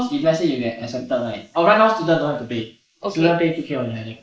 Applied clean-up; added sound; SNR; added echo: neural mask model Resemble Enhance denoiser.